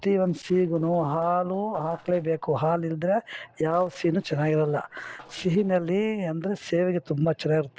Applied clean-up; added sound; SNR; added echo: neural separator model SepFormer DNS4.